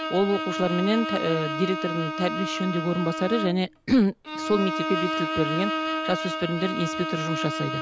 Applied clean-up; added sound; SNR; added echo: none; Bowed string instrument; 4 dB; none.